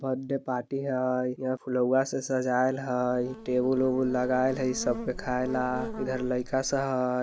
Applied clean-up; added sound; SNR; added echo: none; Buzz; 12 dB; none.